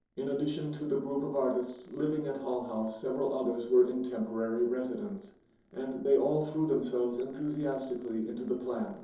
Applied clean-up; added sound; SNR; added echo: neural separator model SepFormer DNS4.